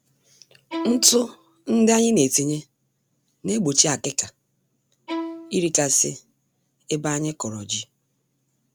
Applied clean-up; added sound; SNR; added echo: none; Bowed string instrument; 10 dB; none.